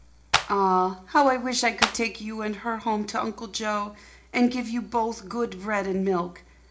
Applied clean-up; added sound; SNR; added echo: none; Clapping; 0 dB; reverberation time 0.4 s.